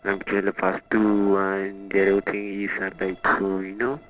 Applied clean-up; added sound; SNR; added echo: neural separator model SepFormer DNS4.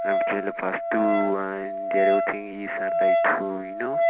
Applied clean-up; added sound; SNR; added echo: none; Wind instrument, woodwind instrument; -3 dB; none.